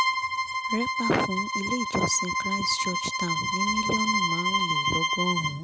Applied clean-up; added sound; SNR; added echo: none; Bowed string instrument; -3 dB; none.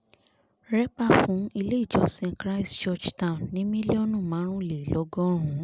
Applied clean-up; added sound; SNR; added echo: none; none; none; none.